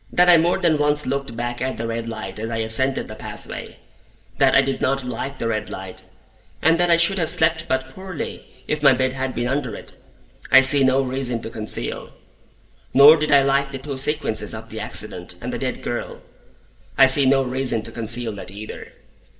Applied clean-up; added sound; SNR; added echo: none; none; none; reverberation time 1.6 s.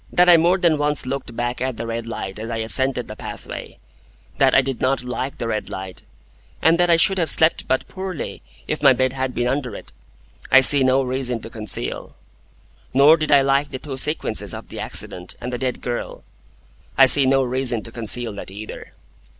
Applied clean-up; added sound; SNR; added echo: none; none; none; none.